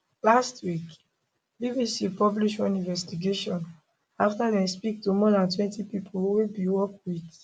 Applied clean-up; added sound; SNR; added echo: none; none; none; none.